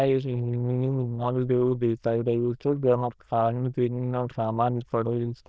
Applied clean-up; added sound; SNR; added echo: neural diffusion model UNIVERSE++.